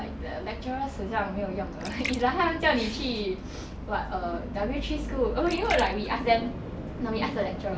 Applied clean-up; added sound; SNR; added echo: none; Splash, splatter; 14 dB; none.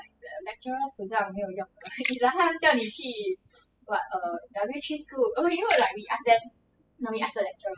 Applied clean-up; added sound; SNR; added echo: classical method spectral subtraction.